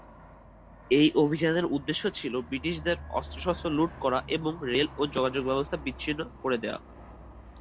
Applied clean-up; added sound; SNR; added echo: none; Aircraft + Fireworks; 16 dB; none.